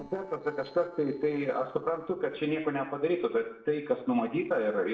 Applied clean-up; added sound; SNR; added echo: neural separator model SepFormer DNS4.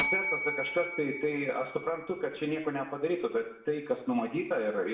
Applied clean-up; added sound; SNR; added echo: none; Bell; 2 dB; reverberation time 0.7 s.